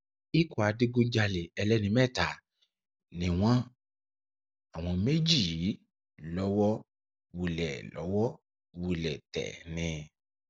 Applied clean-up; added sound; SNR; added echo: none; none; none; none.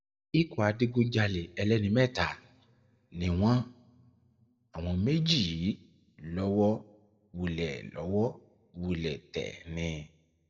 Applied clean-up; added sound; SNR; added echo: none; none; none; reverberation time 0.7 s.